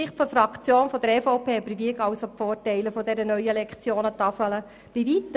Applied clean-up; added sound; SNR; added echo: none; none; none; none.